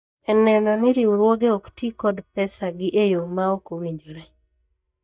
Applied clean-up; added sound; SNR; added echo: neural mask model DeepFilterNet 3.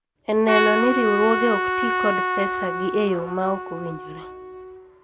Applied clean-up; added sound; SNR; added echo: none; Trumpet; 2 dB; none.